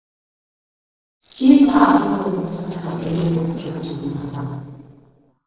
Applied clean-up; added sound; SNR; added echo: neural separator model SepFormer DNS4.